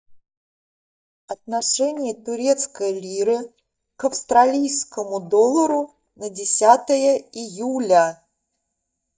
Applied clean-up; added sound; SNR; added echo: neural mask model DeepFilterNet 3.